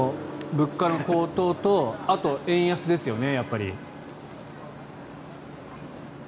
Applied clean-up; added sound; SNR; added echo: none; Gong; 14 dB; none.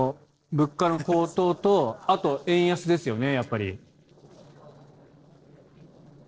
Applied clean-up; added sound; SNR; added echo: neural separator model SepFormer DNS4.